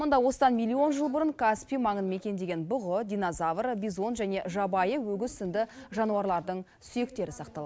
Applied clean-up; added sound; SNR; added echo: none; none; none; none.